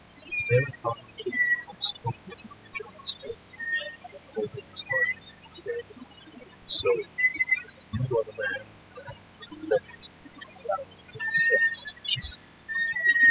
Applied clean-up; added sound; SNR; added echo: classical method spectral subtraction.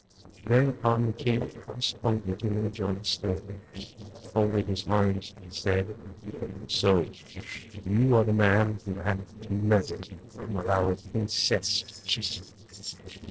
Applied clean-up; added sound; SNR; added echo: neural separator model SepFormer DNS4.